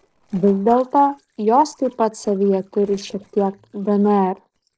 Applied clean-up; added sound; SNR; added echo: neural separator model SepFormer DNS4.